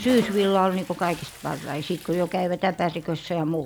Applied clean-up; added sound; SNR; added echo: none; Snare drum + Bathtub (filling or washing) / Splash, splatter; 16 dB; none.